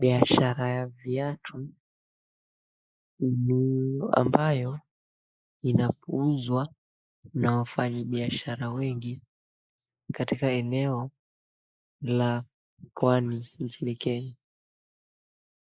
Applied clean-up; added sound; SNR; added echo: neural mask model Resemble Enhance denoiser.